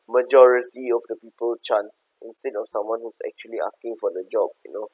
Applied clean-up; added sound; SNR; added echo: none; none; none; none.